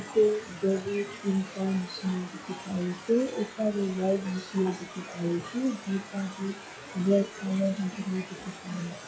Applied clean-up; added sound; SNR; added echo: classical method log-MMSE.